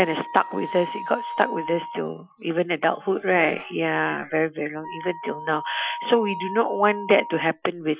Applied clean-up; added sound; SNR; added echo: classical method Wiener filter.